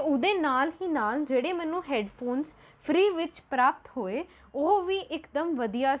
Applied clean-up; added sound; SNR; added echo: none; none; none; none.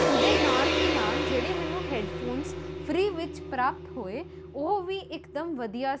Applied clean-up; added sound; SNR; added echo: none; Gong; -1 dB; none.